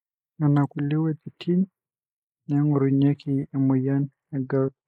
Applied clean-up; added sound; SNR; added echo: neural mask model Resemble Enhance denoiser.